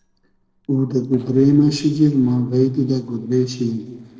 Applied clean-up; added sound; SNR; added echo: neural separator model SepFormer DNS4.